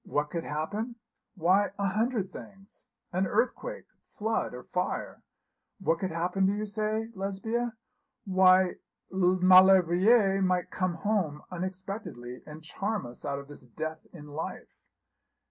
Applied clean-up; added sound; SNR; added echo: none; none; none; none.